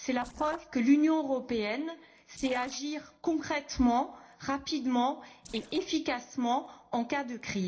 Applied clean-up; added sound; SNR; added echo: neural separator model SepFormer DNS4.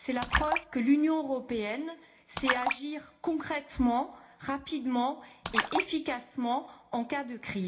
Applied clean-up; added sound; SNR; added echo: none; Splash, splatter; 5 dB; reverberation time 0.4 s.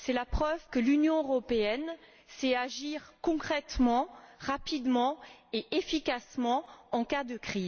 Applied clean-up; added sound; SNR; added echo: none; none; none; none.